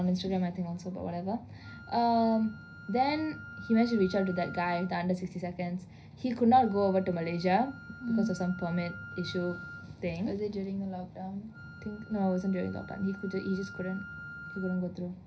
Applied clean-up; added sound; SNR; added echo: none; Wind instrument, woodwind instrument; 18 dB; reverberation time 0.5 s.